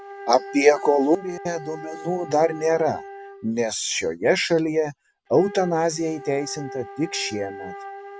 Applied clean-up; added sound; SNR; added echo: none; Wind instrument, woodwind instrument; 15 dB; none.